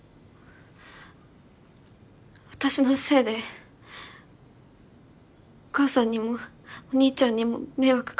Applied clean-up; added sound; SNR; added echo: none; none; none; none.